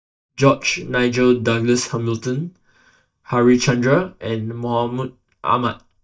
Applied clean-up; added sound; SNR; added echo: neural mask model DeepFilterNet 3.